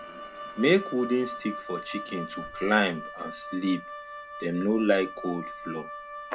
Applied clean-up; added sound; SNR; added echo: none; Wind instrument, woodwind instrument; 11 dB; none.